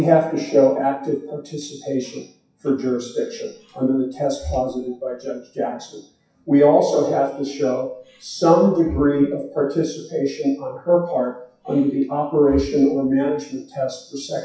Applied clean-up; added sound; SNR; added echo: classical method WPE with log-MMSE.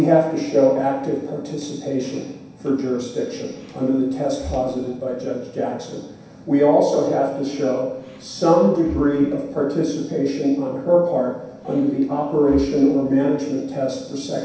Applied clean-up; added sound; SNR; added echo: none; Breathing; 20 dB; reverberation time 0.7 s.